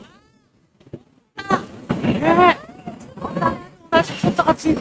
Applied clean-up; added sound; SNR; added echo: neural mask model RNNoise.